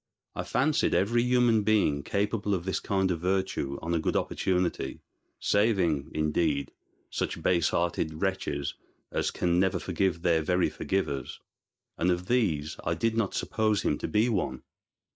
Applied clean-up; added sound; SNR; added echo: neural mask model Resemble Enhance denoiser.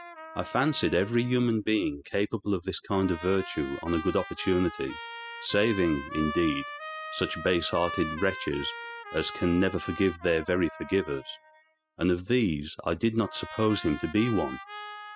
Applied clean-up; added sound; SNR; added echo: classical method spectral subtraction.